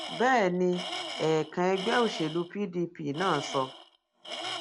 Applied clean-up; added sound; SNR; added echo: none; Tools; 10 dB; none.